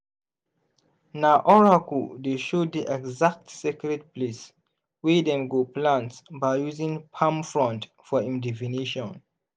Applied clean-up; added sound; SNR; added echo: none; none; none; none.